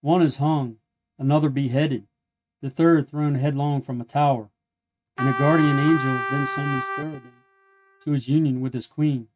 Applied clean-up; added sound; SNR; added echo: neural mask model RNNoise.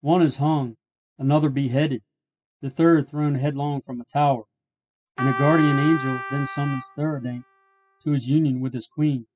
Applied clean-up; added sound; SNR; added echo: classical method spectral subtraction.